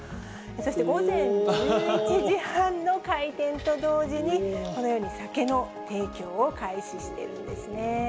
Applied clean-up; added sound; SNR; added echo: none; none; none; none.